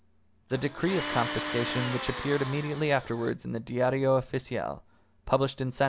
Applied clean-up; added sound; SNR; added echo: none; Tools; 8 dB; none.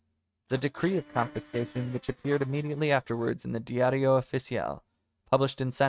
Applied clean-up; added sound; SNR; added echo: neural mask model RNNoise.